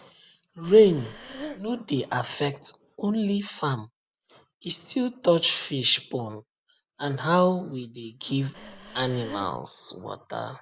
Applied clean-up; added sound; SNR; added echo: none; Breathing; 17 dB; none.